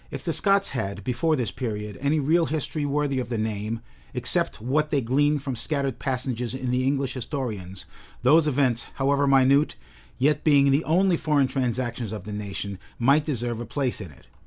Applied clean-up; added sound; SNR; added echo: none; none; none; none.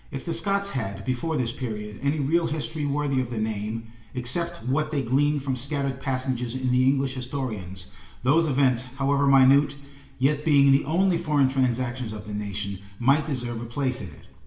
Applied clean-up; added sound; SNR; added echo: none; none; none; reverberation time 0.8 s.